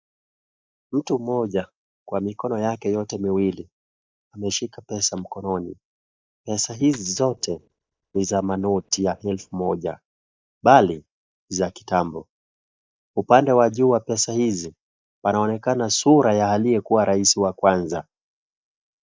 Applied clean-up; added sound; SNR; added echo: neural mask model DeepFilterNet 3.